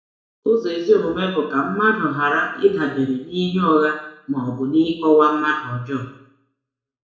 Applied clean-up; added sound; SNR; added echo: none; none; none; reverberation time 0.6 s.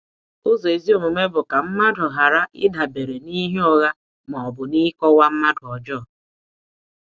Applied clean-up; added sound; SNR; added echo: none; none; none; none.